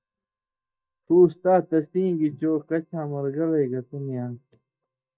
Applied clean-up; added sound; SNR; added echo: neural mask model DeepFilterNet 3.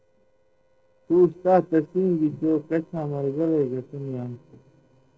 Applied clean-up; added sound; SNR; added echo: neural separator model SepFormer DNS4.